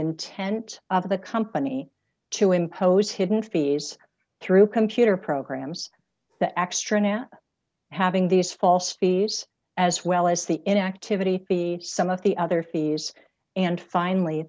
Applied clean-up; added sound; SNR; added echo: none; none; none; none.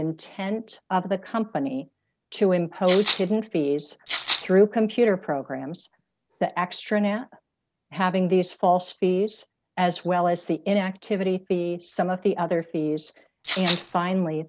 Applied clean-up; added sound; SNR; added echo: none; Rattle (instrument); -3 dB; none.